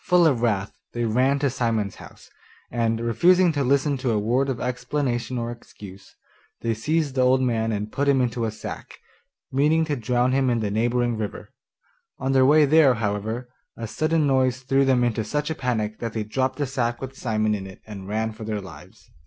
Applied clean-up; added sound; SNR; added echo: none; none; none; none.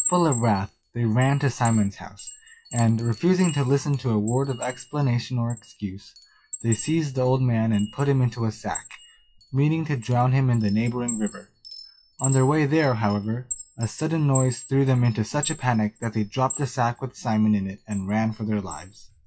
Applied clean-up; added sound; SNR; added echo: classical method WPE with log-MMSE.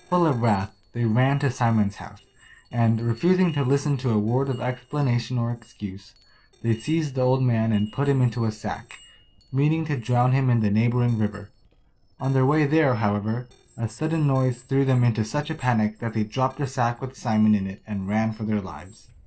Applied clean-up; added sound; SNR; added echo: neural separator model SepFormer DNS4.